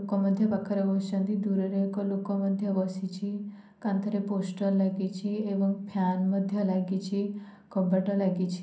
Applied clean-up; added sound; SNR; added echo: none; none; none; reverberation time 0.6 s.